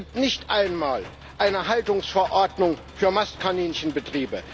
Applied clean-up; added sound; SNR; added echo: none; Engine / Mechanisms; 17 dB; none.